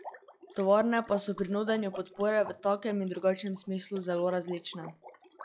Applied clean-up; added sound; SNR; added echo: classical method log-MMSE.